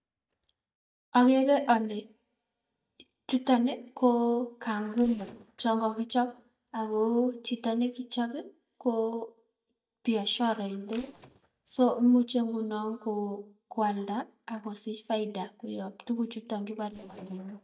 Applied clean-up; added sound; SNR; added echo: neural mask model DeepFilterNet 3.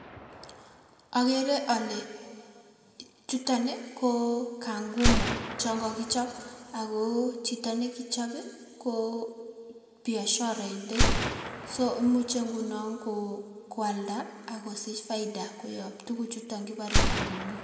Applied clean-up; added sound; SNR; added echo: none; Gunshot, gunfire; 2 dB; reverberation time 2.1 s.